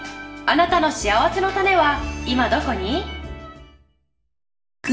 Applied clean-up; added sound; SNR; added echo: none; none; none; reverberation time 0.7 s.